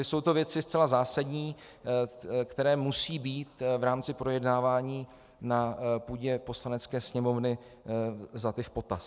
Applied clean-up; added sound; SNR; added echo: none; none; none; none.